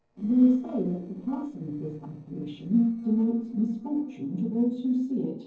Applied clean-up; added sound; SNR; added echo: neural separator model SepFormer DNS4.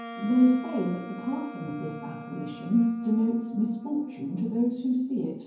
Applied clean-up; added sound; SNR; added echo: none; Wind instrument, woodwind instrument; 15 dB; reverberation time 0.9 s.